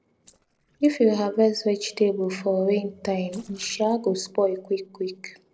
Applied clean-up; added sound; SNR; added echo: neural separator model SepFormer DNS4.